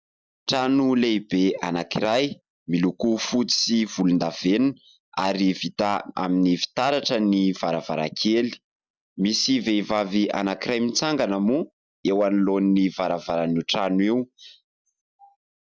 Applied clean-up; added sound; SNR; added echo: none; none; none; none.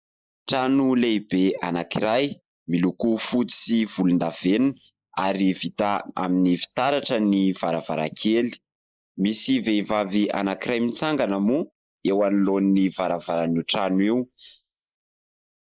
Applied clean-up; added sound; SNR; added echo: neural mask model Resemble Enhance denoiser.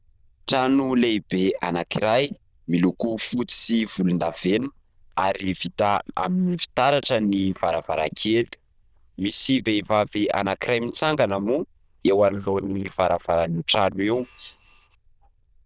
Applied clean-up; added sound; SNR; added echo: neural diffusion model UNIVERSE++.